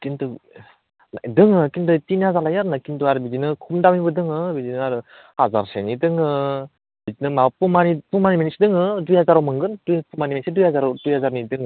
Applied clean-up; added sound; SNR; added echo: none; none; none; none.